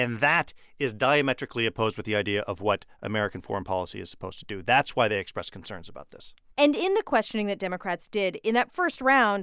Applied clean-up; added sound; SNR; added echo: none; none; none; none.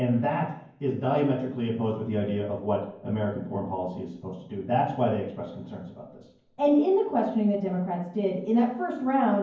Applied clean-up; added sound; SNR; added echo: none; none; none; reverberation time 0.9 s.